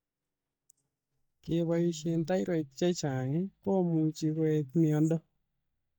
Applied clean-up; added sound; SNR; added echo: neural mask model DeepFilterNet 3.